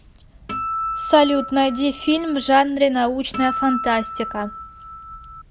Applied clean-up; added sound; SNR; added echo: none; Acoustic guitar; 8 dB; none.